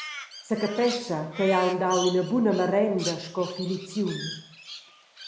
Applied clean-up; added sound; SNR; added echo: none; Crow; 13 dB; none.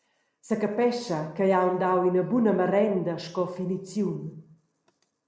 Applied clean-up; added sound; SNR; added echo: none; none; none; none.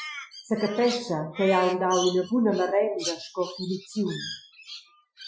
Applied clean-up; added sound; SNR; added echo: classical method Wiener filter.